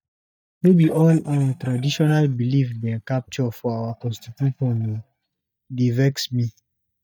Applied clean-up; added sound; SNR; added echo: neural mask model DeepFilterNet 3.